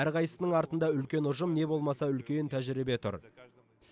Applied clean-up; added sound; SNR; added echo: none; none; none; none.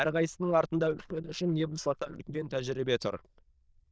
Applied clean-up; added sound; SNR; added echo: neural diffusion model UNIVERSE++.